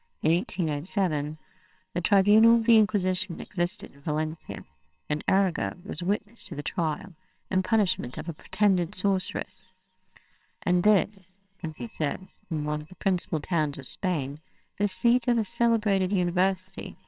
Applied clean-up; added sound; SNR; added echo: neural separator model SepFormer WHAMR!.